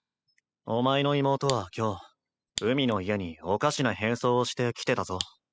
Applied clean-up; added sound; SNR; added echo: classical method spectral subtraction.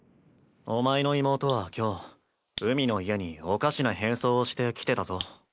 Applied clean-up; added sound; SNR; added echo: neural mask model Resemble Enhance denoiser.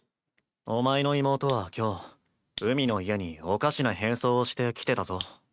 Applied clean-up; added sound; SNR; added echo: neural mask model RNNoise.